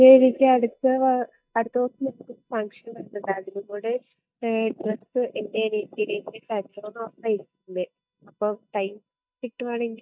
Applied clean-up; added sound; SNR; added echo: neural mask model DeepFilterNet 3.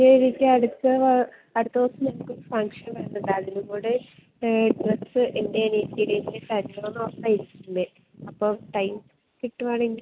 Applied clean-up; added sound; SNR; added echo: none; none; none; none.